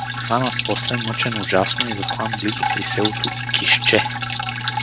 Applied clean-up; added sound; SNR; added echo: none; Drip; 1 dB; none.